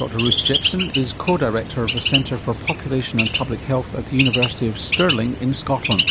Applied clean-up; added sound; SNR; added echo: none; Bird; 2 dB; none.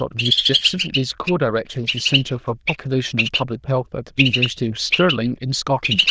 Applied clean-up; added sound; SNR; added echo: neural diffusion model UNIVERSE++.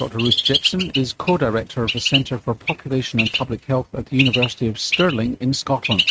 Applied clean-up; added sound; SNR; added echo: neural mask model RNNoise.